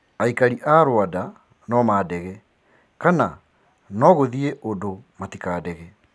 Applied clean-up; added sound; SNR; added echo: none; none; none; none.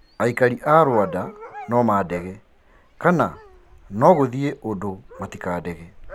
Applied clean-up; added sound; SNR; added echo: none; Dog; 18 dB; none.